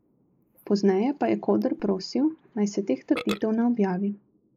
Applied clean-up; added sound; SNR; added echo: neural mask model Resemble Enhance denoiser.